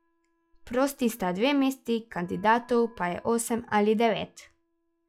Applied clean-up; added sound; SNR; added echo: classical method log-MMSE.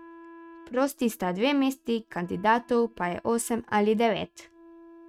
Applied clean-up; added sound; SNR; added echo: neural mask model RNNoise.